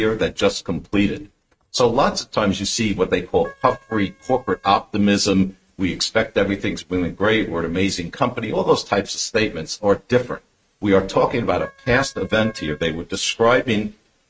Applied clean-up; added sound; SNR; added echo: neural mask model RNNoise.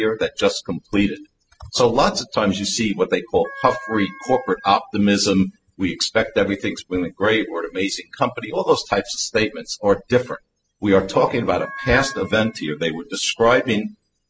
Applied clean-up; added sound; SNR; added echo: classical method spectral subtraction.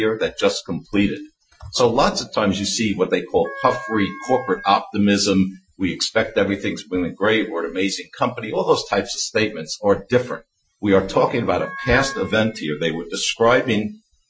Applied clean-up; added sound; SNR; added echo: classical method Wiener filter.